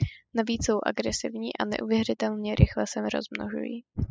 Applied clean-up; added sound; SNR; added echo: classical method spectral subtraction.